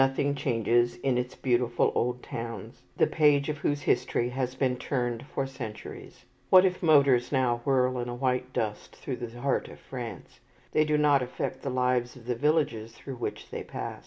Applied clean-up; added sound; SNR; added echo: none; none; none; none.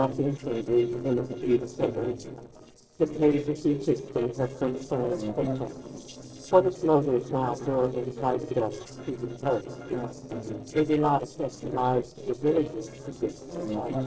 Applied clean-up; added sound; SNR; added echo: neural separator model SepFormer DNS4.